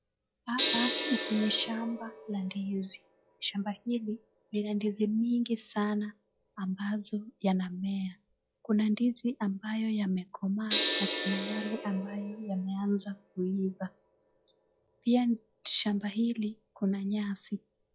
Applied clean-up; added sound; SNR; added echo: classical method log-MMSE.